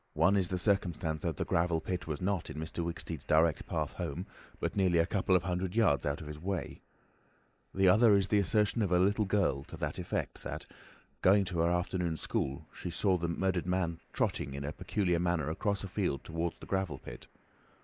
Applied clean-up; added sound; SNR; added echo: neural mask model Resemble Enhance denoiser.